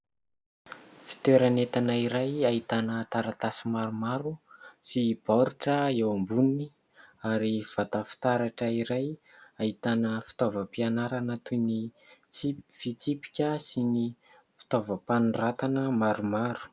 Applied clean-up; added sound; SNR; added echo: none; none; none; none.